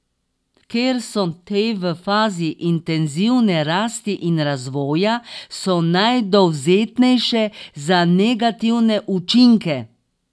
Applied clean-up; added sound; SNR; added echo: none; none; none; none.